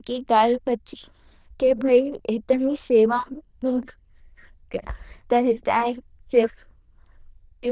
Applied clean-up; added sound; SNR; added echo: neural diffusion model UNIVERSE++.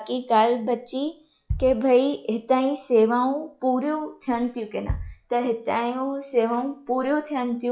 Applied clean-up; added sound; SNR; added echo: classical method log-MMSE.